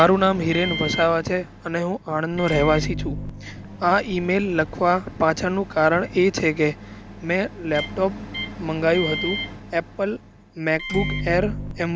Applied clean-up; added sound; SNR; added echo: none; Microwave oven; 9 dB; none.